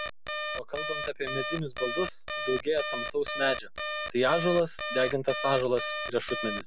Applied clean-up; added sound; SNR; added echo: none; Alarm; 4 dB; none.